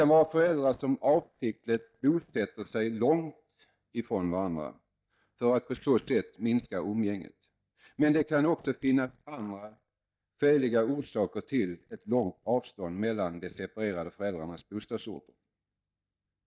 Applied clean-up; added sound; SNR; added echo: neural mask model DeepFilterNet 3.